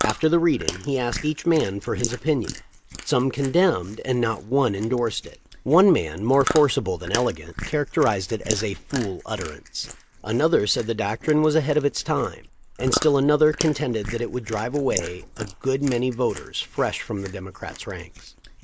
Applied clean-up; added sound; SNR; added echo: neural mask model Resemble Enhance denoiser.